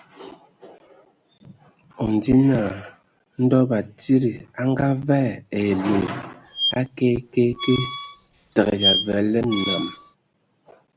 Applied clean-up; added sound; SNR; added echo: none; Squeak; 4 dB; none.